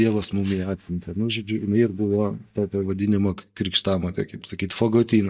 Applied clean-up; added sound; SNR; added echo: neural mask model DeepFilterNet 3.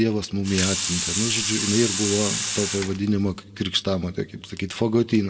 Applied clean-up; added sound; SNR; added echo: none; Sink (filling or washing) / Water tap, faucet; 3 dB; reverberation time 1.0 s.